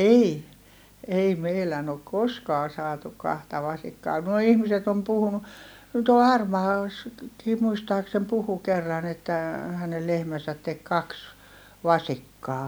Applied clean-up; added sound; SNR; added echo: none; none; none; none.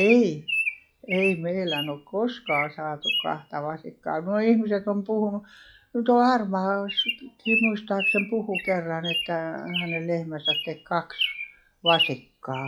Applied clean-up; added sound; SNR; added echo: classical method log-MMSE.